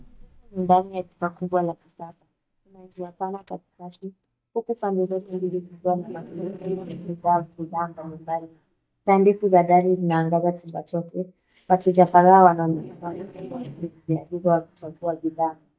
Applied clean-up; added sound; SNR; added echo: neural mask model DeepFilterNet 3.